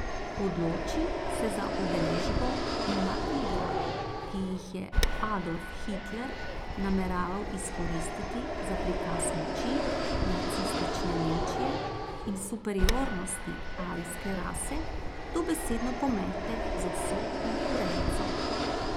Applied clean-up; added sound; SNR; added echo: none; Fixed-wing aircraft, airplane; -3 dB; none.